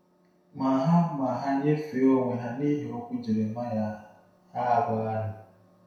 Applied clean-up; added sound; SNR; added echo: none; none; none; reverberation time 0.7 s.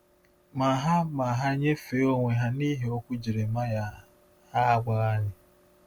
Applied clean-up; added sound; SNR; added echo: none; none; none; none.